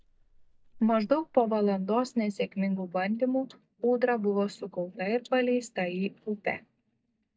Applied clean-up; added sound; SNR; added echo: neural mask model DeepFilterNet 3.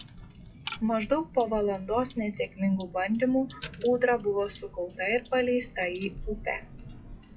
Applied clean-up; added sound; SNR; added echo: classical method WPE with log-MMSE.